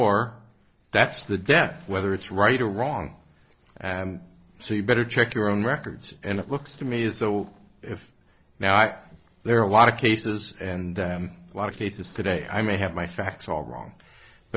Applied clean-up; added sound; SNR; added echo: neural separator model SepFormer DNS4.